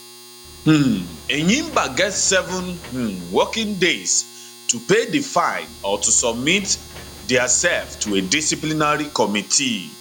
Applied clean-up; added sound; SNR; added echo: none; Domestic sounds, home sounds + Engine / Mechanisms; 18 dB; none.